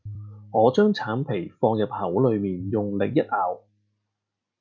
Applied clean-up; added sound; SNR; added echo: none; Piano; 20 dB; none.